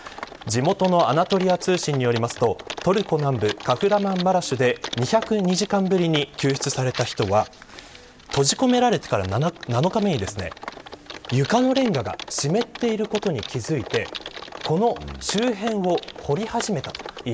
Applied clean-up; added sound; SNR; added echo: none; Typing; 14 dB; none.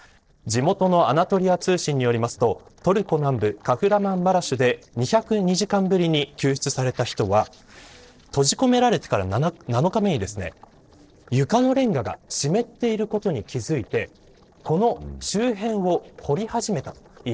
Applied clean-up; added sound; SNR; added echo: neural separator model SepFormer DNS4.